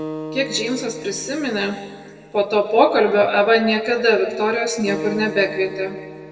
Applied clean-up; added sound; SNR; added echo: none; Acoustic guitar; 15 dB; reverberation time 1.8 s.